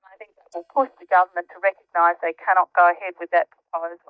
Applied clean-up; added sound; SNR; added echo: neural mask model DeepFilterNet 3.